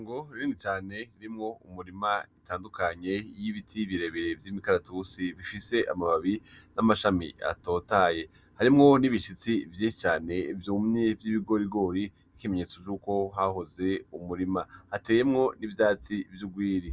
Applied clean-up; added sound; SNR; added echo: none; none; none; none.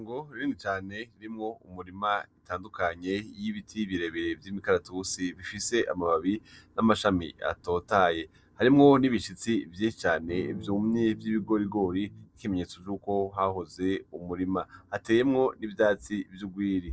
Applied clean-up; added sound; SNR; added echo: neural separator model SepFormer DNS4.